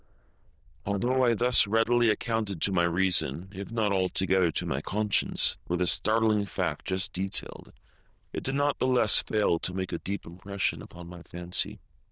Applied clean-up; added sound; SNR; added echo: neural diffusion model UNIVERSE++.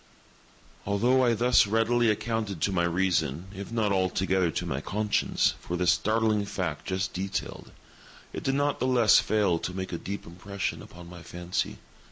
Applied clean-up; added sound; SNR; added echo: none; none; none; none.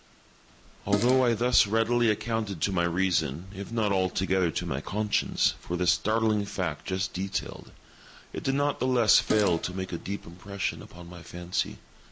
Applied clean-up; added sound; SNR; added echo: none; Fart; 9 dB; none.